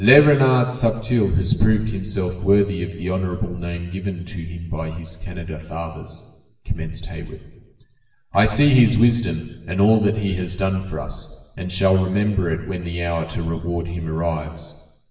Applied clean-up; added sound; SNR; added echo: none; none; none; reverberation time 1.1 s.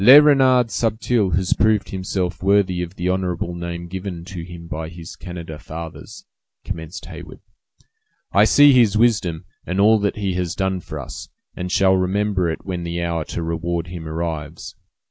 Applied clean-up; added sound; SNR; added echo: none; none; none; none.